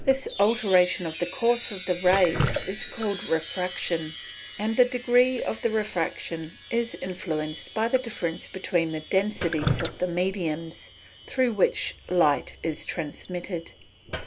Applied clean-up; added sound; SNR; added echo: none; Chime + Drip; 6 dB; none.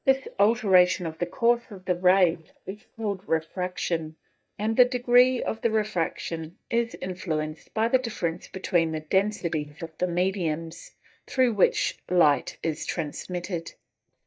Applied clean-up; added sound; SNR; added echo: neural mask model DeepFilterNet 3.